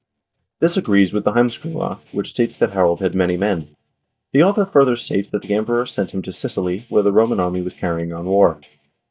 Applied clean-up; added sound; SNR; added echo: neural mask model DeepFilterNet 3.